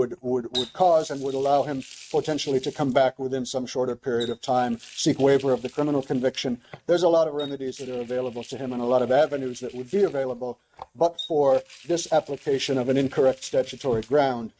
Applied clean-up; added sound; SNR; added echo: neural mask model RNNoise.